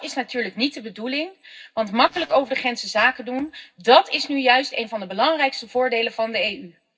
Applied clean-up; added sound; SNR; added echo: neural separator model SepFormer DNS4.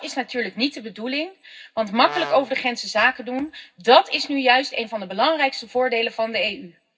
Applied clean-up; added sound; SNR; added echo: none; Brass instrument; 11 dB; reverberation time 0.4 s.